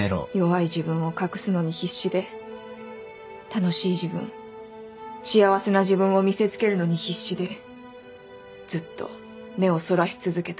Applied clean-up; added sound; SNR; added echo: none; none; none; none.